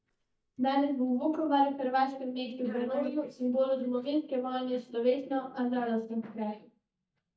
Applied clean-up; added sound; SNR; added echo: neural mask model DeepFilterNet 3.